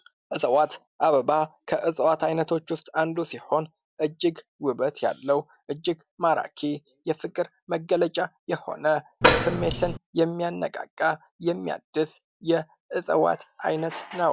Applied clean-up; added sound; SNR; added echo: none; Door; -4 dB; none.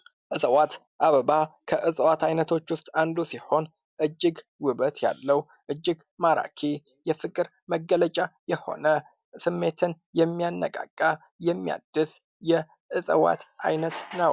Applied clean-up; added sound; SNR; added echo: none; none; none; none.